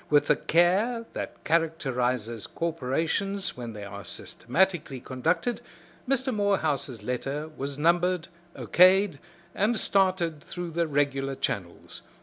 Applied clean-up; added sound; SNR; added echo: none; none; none; none.